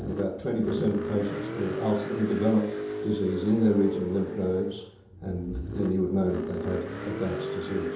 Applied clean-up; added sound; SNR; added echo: none; Car; 6 dB; reverberation time 2.8 s.